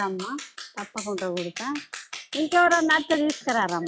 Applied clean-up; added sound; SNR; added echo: classical method log-MMSE.